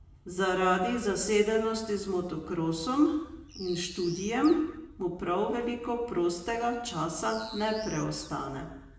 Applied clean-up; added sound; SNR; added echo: none; Bird; 16 dB; reverberation time 0.9 s.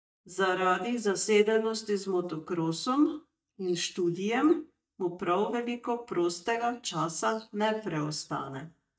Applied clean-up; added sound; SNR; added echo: neural mask model DeepFilterNet 3.